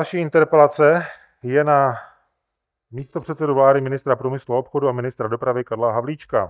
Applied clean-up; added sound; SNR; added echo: neural mask model DeepFilterNet 3.